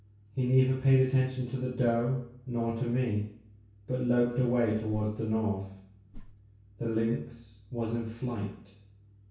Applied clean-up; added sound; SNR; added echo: none; Whoosh, swoosh, swish; 16 dB; reverberation time 0.6 s.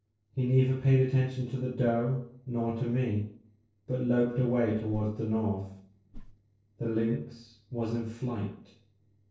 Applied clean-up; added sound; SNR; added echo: neural separator model SepFormer DNS4.